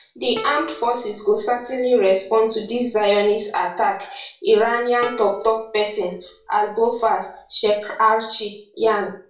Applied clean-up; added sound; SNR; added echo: none; Plucked string instrument; 19 dB; reverberation time 0.3 s.